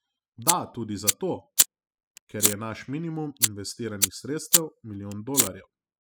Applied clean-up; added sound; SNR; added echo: classical method spectral subtraction.